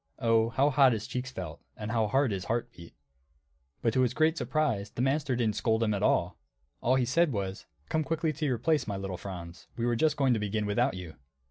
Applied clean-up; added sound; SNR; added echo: none; none; none; none.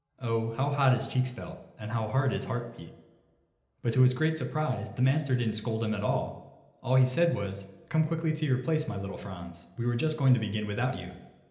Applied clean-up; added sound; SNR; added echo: none; none; none; reverberation time 0.9 s.